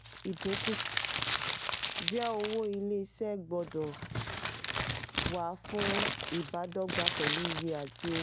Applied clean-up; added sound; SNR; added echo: none; Crumpling, crinkling; -3 dB; none.